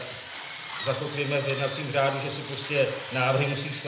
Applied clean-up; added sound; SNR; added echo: none; Drill; 10 dB; reverberation time 0.7 s.